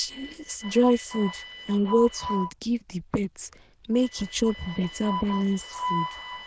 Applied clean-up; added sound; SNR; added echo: neural diffusion model UNIVERSE++.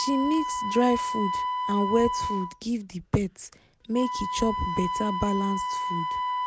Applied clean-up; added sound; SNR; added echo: none; Wind instrument, woodwind instrument; 2 dB; none.